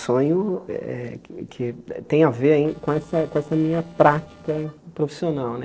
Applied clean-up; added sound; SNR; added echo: neural separator model SepFormer DNS4.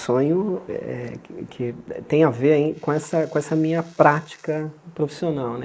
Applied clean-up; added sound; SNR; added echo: neural mask model Resemble Enhance denoiser.